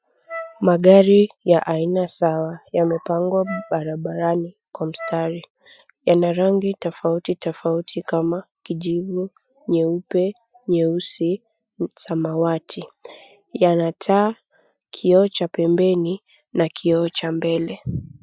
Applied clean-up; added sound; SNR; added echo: classical method Wiener filter.